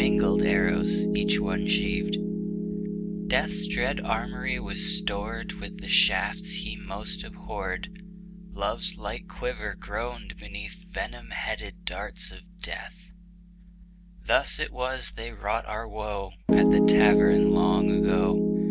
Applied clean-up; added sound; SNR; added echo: none; Piano; -4 dB; none.